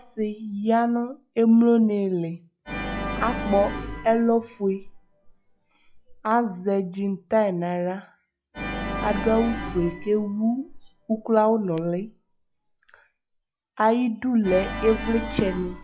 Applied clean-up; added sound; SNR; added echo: classical method log-MMSE.